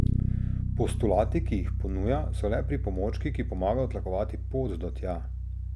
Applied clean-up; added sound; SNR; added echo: none; Bass guitar; -2 dB; none.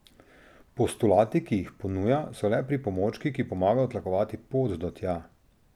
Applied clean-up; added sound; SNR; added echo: none; none; none; none.